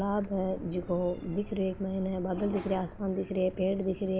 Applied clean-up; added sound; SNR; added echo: none; Car; 16 dB; none.